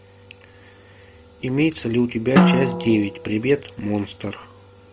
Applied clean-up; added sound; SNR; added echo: none; Drum; -2 dB; none.